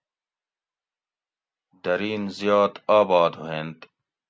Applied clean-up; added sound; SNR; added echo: none; none; none; none.